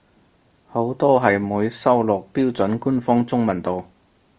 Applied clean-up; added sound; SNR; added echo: none; none; none; none.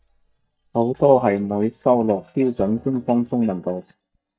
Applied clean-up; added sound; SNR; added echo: neural mask model DeepFilterNet 3.